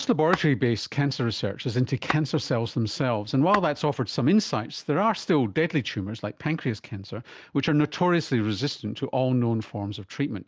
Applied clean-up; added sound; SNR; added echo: none; Tap / Glass; 13 dB; none.